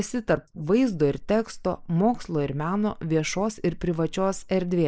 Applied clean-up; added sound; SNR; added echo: neural mask model Resemble Enhance denoiser.